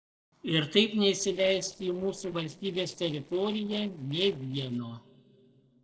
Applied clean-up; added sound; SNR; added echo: neural separator model SepFormer DNS4.